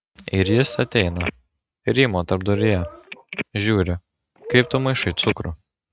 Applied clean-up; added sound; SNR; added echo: neural mask model RNNoise.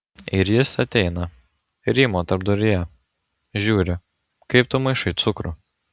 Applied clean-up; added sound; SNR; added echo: none; none; none; none.